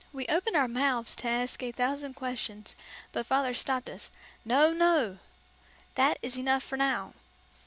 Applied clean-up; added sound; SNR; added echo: none; none; none; none.